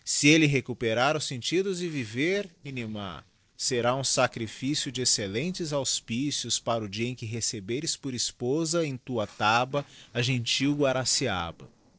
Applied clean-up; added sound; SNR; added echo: neural separator model SepFormer DNS4.